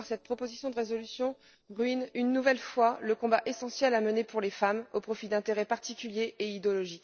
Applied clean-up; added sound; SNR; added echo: neural separator model SepFormer DNS4.